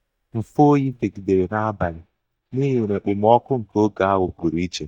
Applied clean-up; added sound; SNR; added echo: neural mask model DeepFilterNet 3.